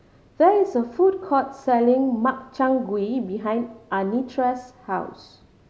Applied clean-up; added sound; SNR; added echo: none; none; none; none.